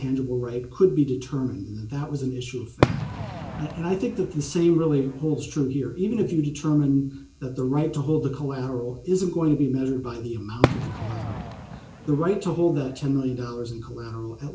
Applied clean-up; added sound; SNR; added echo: none; Fireworks; 5 dB; reverberation time 0.1 s.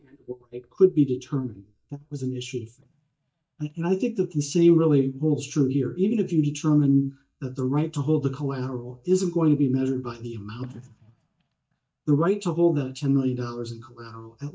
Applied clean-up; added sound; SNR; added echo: neural mask model DeepFilterNet 3.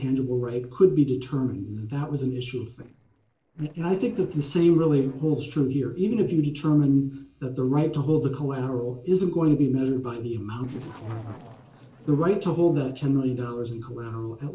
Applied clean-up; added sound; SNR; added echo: neural separator model SepFormer DNS4.